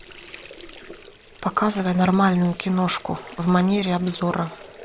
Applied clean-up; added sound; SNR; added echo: none; Sink (filling or washing) / Water; 20 dB; none.